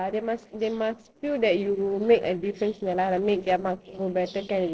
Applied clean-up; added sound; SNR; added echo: neural separator model SepFormer DNS4.